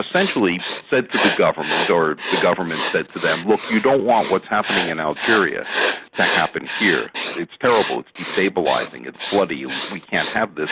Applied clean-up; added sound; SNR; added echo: none; Writing; 3 dB; none.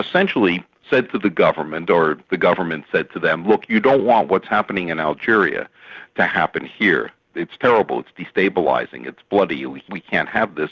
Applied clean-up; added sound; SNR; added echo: none; none; none; none.